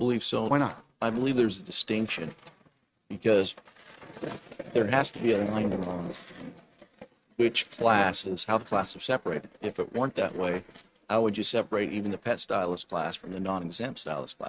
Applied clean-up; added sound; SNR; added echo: neural mask model RNNoise.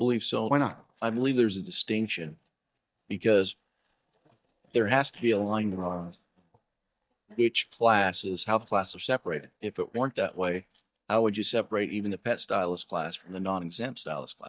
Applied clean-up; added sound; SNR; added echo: neural mask model DeepFilterNet 3.